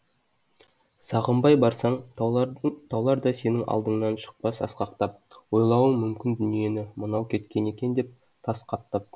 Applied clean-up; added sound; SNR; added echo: none; none; none; none.